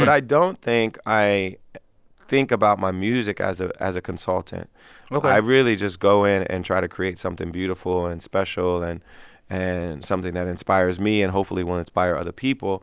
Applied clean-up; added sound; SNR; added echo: none; none; none; none.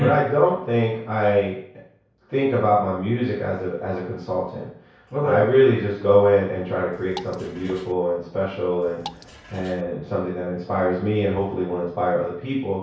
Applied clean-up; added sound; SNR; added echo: none; Drip / Water; 18 dB; reverberation time 0.6 s.